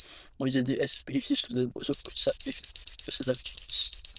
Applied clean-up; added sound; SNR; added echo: neural diffusion model UNIVERSE++.